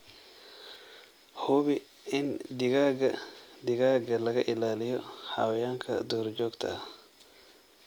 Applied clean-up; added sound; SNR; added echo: none; none; none; none.